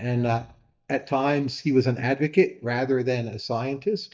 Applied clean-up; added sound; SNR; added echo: neural mask model DeepFilterNet 3.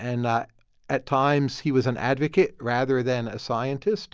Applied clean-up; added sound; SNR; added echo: none; none; none; none.